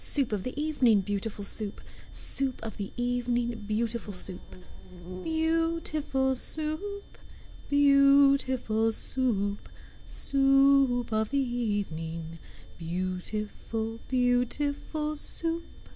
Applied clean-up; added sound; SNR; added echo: none; Insect; 16 dB; none.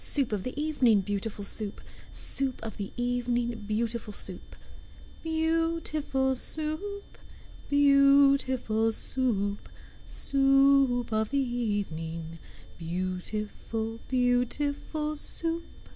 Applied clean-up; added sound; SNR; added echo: none; none; none; none.